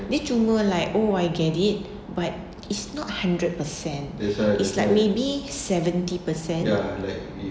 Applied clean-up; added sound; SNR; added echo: none; none; none; none.